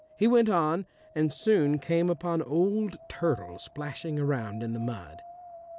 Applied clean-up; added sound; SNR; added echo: none; Wind; 20 dB; none.